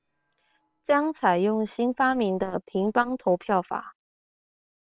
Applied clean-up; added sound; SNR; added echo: neural separator model SepFormer WHAM!.